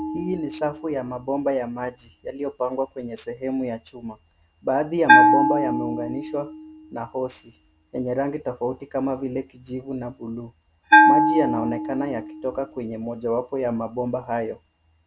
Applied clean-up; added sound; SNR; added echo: none; Bell; -3 dB; none.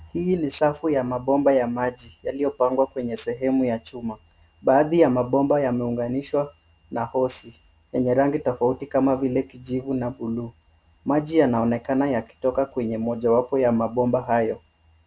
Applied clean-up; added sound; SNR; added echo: none; none; none; none.